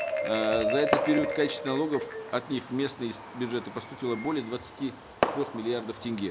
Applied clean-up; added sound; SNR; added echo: none; Marimba, xylophone + Fireworks; 2 dB; none.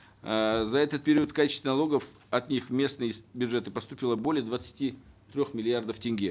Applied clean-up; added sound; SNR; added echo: none; none; none; none.